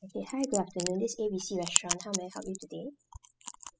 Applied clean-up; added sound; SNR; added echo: classical method spectral subtraction.